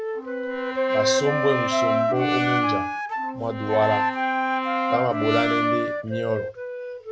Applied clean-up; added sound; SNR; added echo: none; Brass instrument + Wind instrument, woodwind instrument; -3 dB; none.